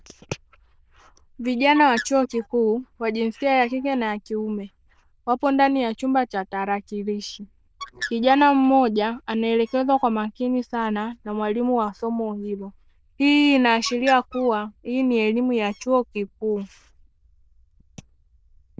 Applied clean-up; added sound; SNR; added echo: neural diffusion model UNIVERSE++.